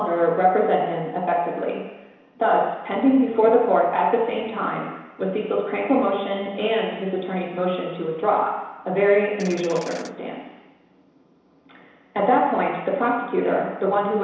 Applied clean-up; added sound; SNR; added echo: none; Ratchet, pawl; 18 dB; reverberation time 1.0 s.